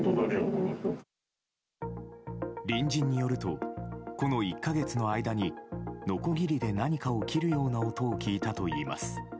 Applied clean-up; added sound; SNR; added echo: none; none; none; none.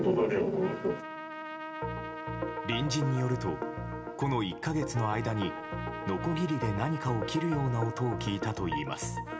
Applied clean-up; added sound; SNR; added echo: none; Trumpet; 11 dB; reverberation time 1.0 s.